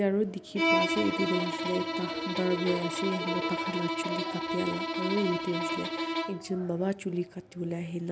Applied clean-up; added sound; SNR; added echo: none; Bowed string instrument; 1 dB; none.